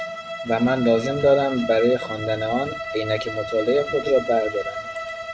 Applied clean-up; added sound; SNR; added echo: none; Bowed string instrument; 9 dB; none.